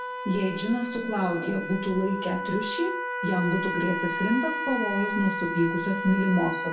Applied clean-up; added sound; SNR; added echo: none; Trumpet; 5 dB; reverberation time 0.3 s.